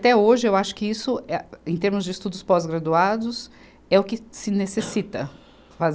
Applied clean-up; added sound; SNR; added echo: none; none; none; none.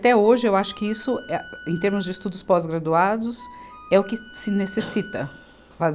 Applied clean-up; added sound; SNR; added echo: none; Wind instrument, woodwind instrument; 19 dB; none.